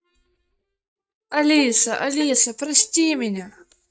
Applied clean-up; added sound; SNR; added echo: neural mask model DeepFilterNet 3.